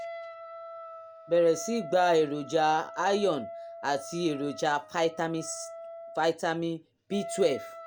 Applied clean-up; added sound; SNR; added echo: none; Wind instrument, woodwind instrument; 13 dB; none.